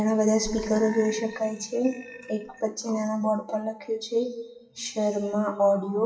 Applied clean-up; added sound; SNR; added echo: classical method WPE with log-MMSE.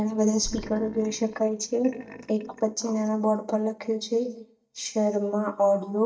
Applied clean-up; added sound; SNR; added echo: neural mask model DeepFilterNet 3.